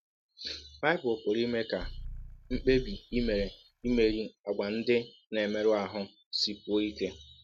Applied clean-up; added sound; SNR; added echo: neural mask model RNNoise.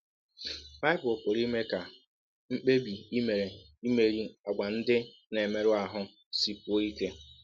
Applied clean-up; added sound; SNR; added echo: none; none; none; none.